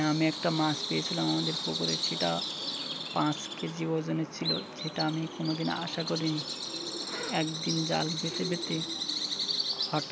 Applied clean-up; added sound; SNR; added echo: none; Bird vocalization, bird call, bird song; 3 dB; none.